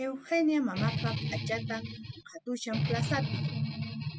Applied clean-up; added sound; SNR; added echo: classical method spectral subtraction.